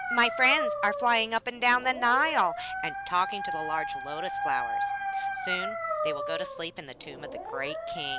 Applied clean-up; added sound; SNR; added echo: none; Dog; 4 dB; none.